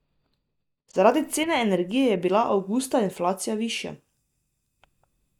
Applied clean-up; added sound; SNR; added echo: neural mask model DeepFilterNet 3.